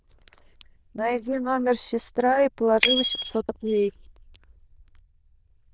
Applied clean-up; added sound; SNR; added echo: neural diffusion model UNIVERSE++.